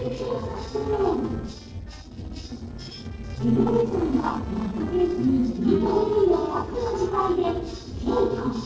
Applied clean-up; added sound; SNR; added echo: neural separator model SepFormer DNS4.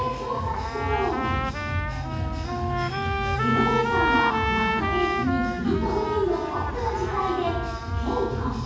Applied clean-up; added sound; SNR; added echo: none; Trumpet; 3 dB; reverberation time 1.3 s.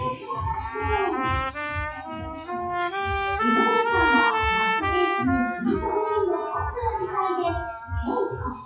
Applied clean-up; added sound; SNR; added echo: classical method WPE with log-MMSE.